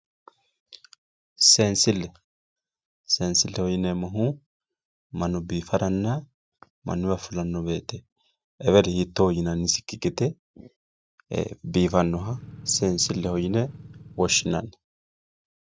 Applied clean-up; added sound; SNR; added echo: neural mask model RNNoise.